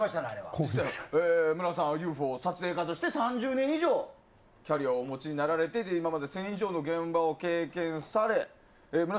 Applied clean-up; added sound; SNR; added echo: none; none; none; none.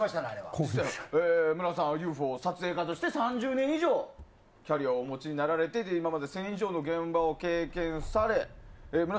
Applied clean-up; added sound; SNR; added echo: none; Engine starting / Motor vehicle (road); 20 dB; none.